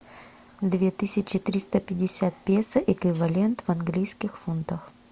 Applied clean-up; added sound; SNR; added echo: none; none; none; none.